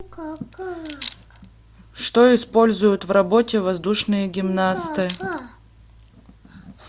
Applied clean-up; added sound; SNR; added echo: none; none; none; none.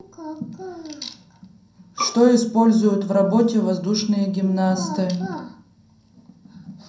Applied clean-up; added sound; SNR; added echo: none; Bowed string instrument; 10 dB; reverberation time 0.5 s.